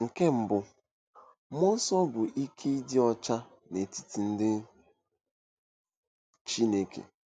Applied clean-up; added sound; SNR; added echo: none; none; none; none.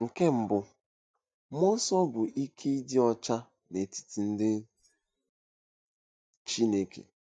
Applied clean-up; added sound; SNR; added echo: neural mask model DeepFilterNet 3.